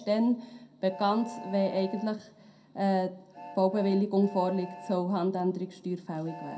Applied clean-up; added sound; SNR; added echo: none; Train; 17 dB; reverberation time 0.2 s.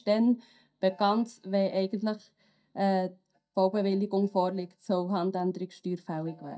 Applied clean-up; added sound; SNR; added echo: neural mask model DeepFilterNet 3.